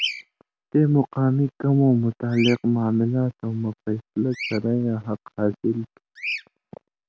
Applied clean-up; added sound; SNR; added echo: none; Bird vocalization, bird call, bird song; 14 dB; none.